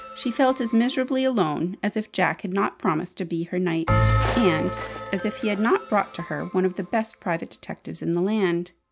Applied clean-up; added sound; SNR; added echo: none; Bell; 6 dB; none.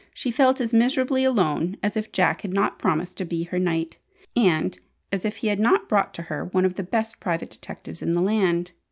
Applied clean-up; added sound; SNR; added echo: none; none; none; none.